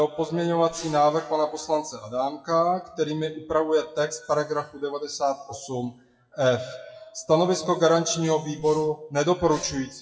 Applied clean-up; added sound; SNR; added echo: classical method WPE with log-MMSE.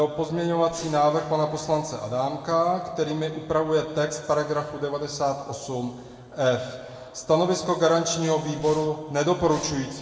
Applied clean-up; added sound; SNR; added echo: none; Breathing; 17 dB; reverberation time 1.8 s.